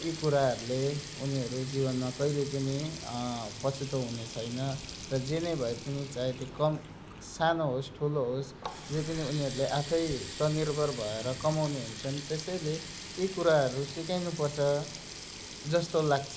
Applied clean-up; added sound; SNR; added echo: none; Water tap, faucet; 13 dB; none.